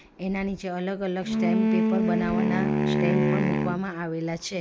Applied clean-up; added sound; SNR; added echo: none; Wind instrument, woodwind instrument; -5 dB; none.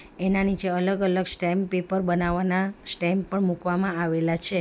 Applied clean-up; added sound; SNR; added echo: none; none; none; none.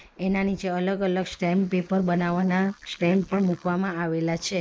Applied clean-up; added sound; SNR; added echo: neural mask model Resemble Enhance denoiser.